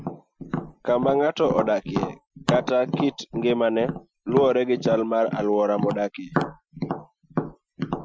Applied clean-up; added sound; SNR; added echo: classical method Wiener filter.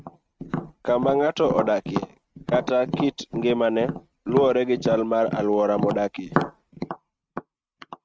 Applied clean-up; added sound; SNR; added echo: neural mask model RNNoise.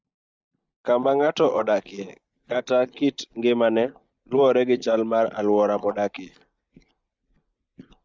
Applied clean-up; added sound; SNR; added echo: neural mask model DeepFilterNet 3.